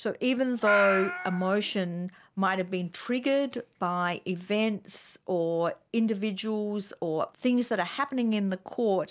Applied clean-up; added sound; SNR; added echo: none; Meow; 3 dB; none.